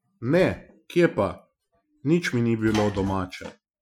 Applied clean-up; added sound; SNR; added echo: classical method Wiener filter.